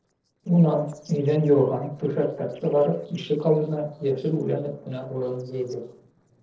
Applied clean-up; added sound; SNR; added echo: neural separator model SepFormer DNS4.